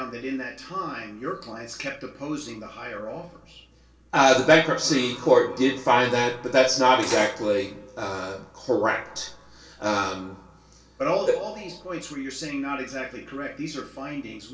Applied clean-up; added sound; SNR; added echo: none; Cutlery, silverware; 6 dB; reverberation time 0.2 s.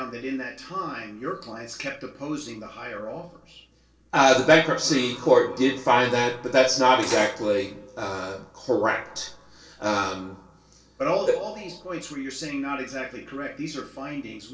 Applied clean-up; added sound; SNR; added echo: neural separator model SepFormer DNS4.